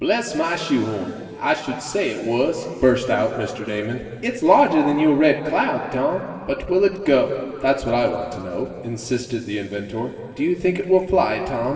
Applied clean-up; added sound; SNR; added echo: none; none; none; reverberation time 2.5 s.